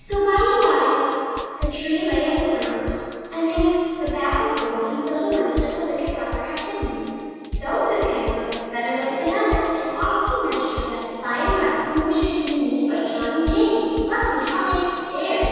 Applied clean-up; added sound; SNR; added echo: none; Drum kit; 10 dB; reverberation time 2.1 s.